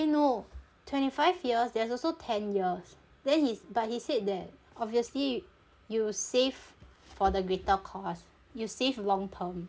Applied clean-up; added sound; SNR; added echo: none; none; none; none.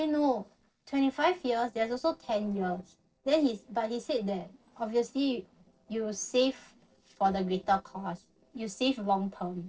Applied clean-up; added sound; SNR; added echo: neural separator model SepFormer DNS4.